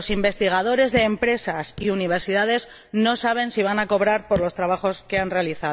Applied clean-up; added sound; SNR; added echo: none; Raindrop / Drip; 16 dB; none.